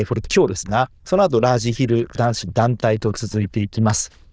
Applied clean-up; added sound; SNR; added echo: neural diffusion model UNIVERSE++.